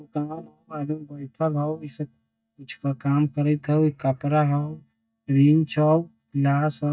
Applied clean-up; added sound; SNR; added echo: neural mask model DeepFilterNet 3.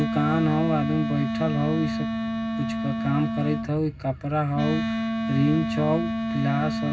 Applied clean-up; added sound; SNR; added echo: none; Wind instrument, woodwind instrument; 2 dB; reverberation time 0.4 s.